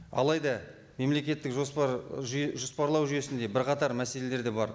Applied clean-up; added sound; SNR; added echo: none; none; none; none.